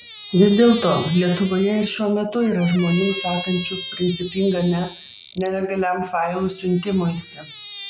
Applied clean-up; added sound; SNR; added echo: none; Squeak; 13 dB; none.